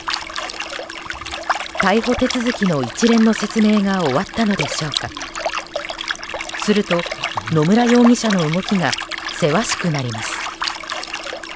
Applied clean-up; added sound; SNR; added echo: none; Liquid; 7 dB; none.